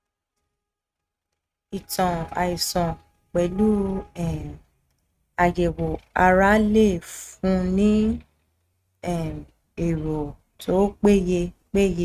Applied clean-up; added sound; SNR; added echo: neural mask model RNNoise.